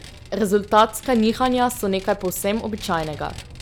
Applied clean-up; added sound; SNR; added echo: none; Vehicle; 17 dB; none.